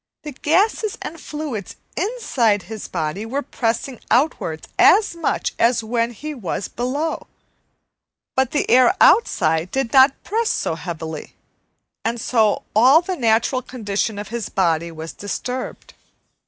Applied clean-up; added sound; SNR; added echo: none; none; none; none.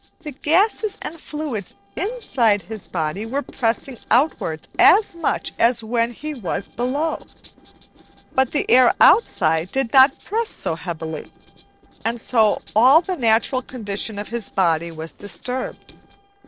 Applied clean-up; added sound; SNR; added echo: neural separator model SepFormer DNS4.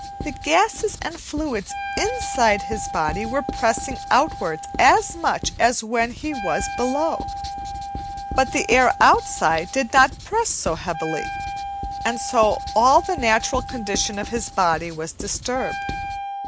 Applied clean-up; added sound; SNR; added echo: none; Wind instrument, woodwind instrument + Writing; 9 dB; none.